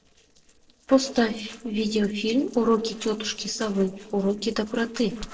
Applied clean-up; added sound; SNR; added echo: neural separator model SepFormer DNS4.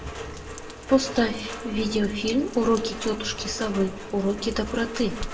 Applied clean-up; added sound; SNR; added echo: none; Rain; 11 dB; reverberation time 0.6 s.